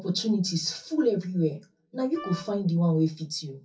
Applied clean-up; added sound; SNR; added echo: none; Wind instrument, woodwind instrument; 16 dB; reverberation time 0.3 s.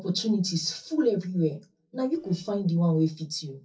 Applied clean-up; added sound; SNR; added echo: neural separator model SepFormer DNS4.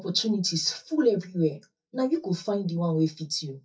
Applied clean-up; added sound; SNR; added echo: neural mask model DeepFilterNet 3.